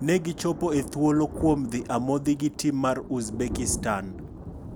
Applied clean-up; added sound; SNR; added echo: none; Thunder; 11 dB; none.